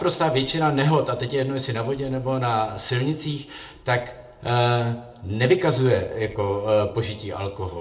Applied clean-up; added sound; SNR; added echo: none; none; none; reverberation time 0.4 s.